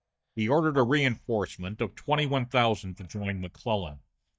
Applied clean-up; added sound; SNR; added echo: neural mask model DeepFilterNet 3.